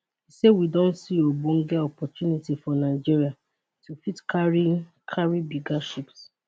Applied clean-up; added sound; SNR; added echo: none; none; none; none.